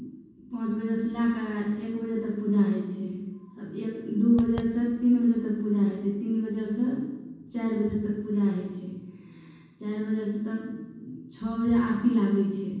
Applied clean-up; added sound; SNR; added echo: none; Fireworks; 16 dB; reverberation time 1.2 s.